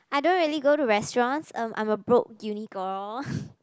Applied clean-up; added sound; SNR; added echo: none; none; none; none.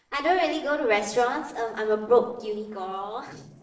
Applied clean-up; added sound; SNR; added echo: neural separator model SepFormer DNS4.